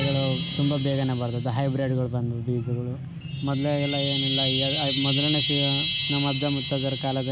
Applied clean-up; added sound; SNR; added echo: none; Chime; 5 dB; none.